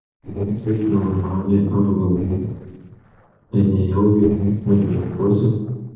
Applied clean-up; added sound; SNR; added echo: neural separator model SepFormer DNS4.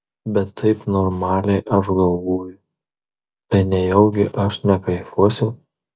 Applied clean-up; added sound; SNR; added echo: none; none; none; none.